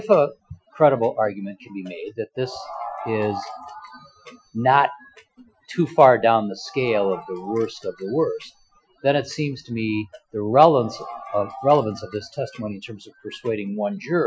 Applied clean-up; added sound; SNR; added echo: classical method Wiener filter.